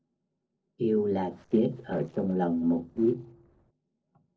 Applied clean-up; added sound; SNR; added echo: neural separator model SepFormer DNS4.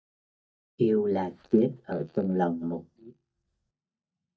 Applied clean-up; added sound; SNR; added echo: neural mask model DeepFilterNet 3.